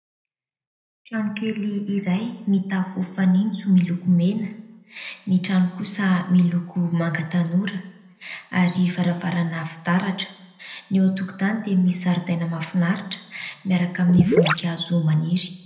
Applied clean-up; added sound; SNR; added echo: none; Gurgling / Liquid; 0 dB; reverberation time 0.8 s.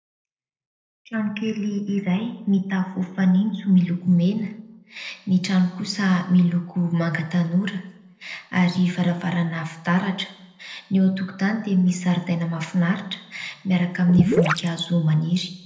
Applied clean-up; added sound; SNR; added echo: neural separator model SepFormer DNS4.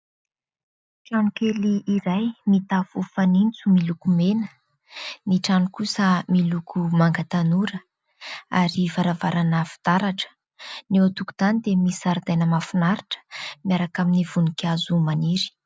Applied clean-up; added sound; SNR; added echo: none; none; none; none.